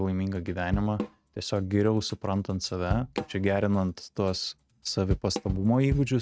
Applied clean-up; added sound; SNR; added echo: neural mask model RNNoise.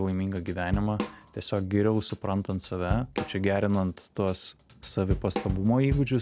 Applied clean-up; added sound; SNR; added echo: none; Drum / Drum kit; 9 dB; none.